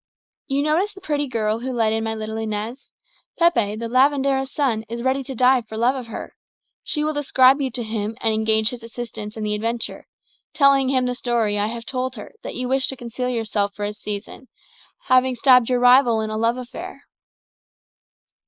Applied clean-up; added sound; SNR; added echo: neural mask model Resemble Enhance denoiser.